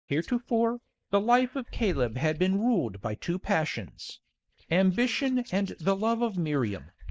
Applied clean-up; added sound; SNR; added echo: neural mask model DeepFilterNet 3.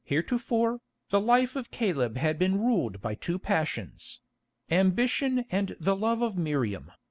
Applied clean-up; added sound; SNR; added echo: none; none; none; none.